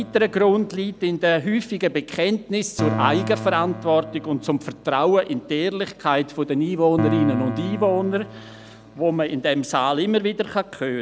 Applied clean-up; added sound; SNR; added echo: none; Piano; 11 dB; none.